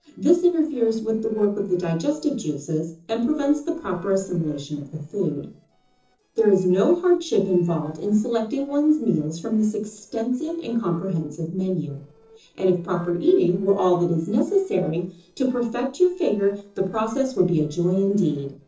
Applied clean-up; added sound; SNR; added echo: neural separator model SepFormer DNS4.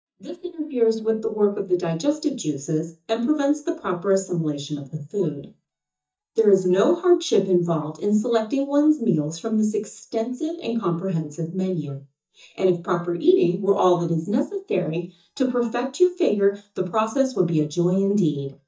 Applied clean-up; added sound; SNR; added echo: neural mask model DeepFilterNet 3.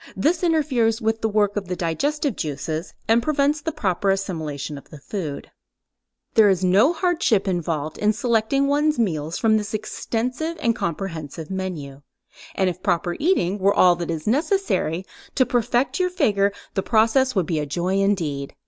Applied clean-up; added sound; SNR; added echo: none; none; none; none.